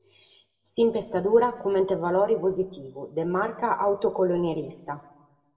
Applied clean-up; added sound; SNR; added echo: none; none; none; reverberation time 0.7 s.